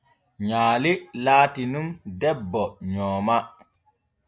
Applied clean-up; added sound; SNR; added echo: none; none; none; none.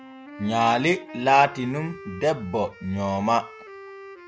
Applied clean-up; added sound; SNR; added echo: none; Wind instrument, woodwind instrument; 18 dB; none.